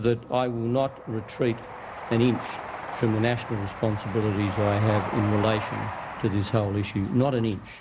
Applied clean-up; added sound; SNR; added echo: none; Train; 10 dB; none.